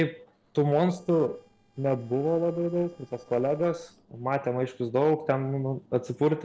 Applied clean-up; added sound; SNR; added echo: neural separator model SepFormer DNS4.